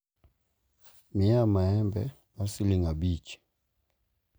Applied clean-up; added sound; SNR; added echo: none; none; none; none.